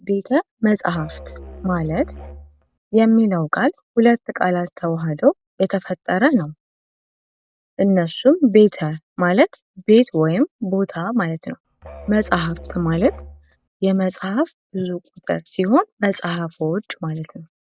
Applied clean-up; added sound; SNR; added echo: none; Musical instrument; 17 dB; none.